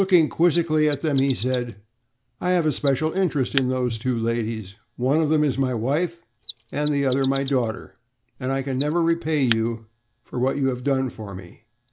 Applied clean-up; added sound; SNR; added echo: none; Mechanisms; 18 dB; none.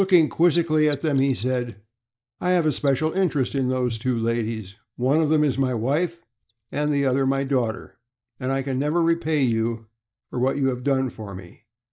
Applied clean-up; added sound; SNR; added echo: neural mask model DeepFilterNet 3.